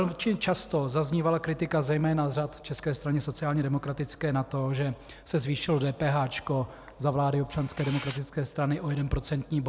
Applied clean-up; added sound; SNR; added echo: none; Camera; 14 dB; none.